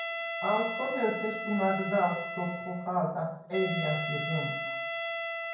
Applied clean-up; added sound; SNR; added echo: none; Wind instrument, woodwind instrument; 3 dB; reverberation time 0.9 s.